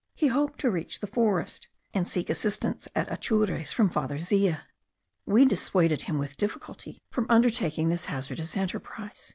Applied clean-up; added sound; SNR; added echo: none; none; none; none.